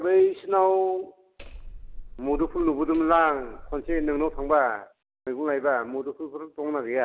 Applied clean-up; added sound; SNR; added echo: none; Hammer; 12 dB; none.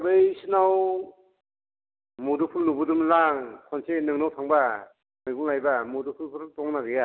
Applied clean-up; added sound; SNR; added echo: none; none; none; none.